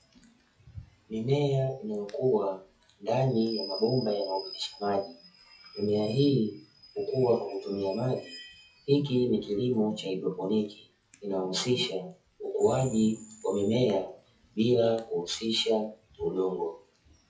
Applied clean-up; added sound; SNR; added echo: classical method WPE with log-MMSE.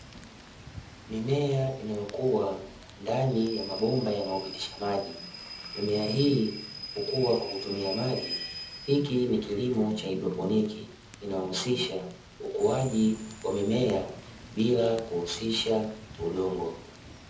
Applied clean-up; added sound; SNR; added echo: none; Rain / Train; 14 dB; reverberation time 0.7 s.